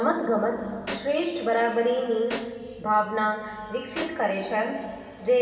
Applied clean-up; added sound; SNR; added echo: none; Snare drum; 16 dB; reverberation time 2.5 s.